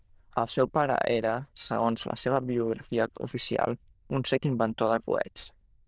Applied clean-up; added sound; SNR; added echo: neural diffusion model UNIVERSE++.